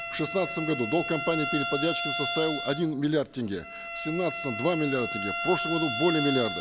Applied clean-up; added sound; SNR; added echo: none; Bowed string instrument; 4 dB; none.